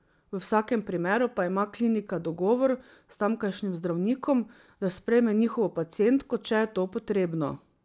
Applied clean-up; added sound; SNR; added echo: none; none; none; none.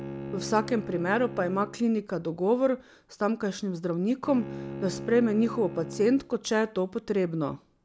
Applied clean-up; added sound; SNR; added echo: none; Bowed string instrument; 13 dB; none.